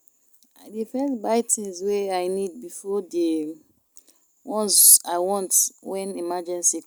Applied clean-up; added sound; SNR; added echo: none; none; none; none.